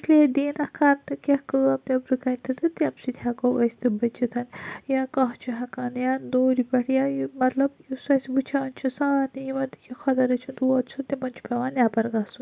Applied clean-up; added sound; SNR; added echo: none; none; none; none.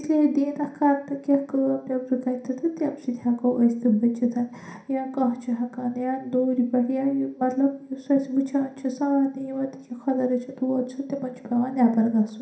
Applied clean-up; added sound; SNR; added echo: none; none; none; reverberation time 0.5 s.